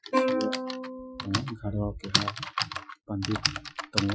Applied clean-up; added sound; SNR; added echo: classical method Wiener filter.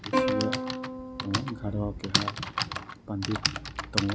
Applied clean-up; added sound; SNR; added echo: none; Typing + Plucked string instrument; -3 dB; none.